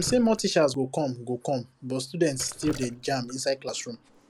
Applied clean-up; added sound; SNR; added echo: none; Drip; 17 dB; none.